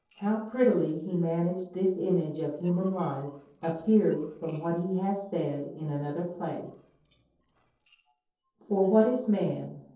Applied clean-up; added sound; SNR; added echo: neural separator model SepFormer DNS4.